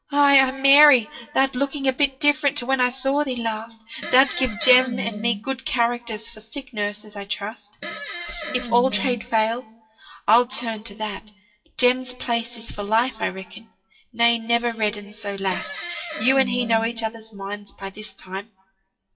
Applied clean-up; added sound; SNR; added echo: classical method WPE with log-MMSE.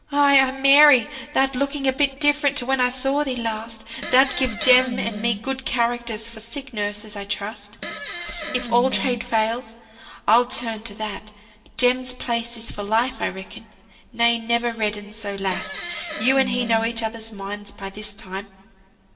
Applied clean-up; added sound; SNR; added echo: none; Fart; 8 dB; reverberation time 1.4 s.